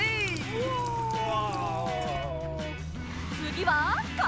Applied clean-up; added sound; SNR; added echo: none; Water tap, faucet; 13 dB; none.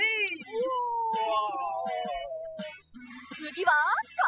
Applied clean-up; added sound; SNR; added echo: classical method spectral subtraction.